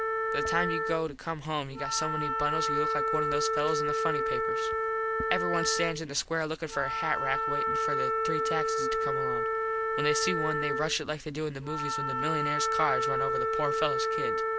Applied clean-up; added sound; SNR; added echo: none; Wind instrument, woodwind instrument; -3 dB; none.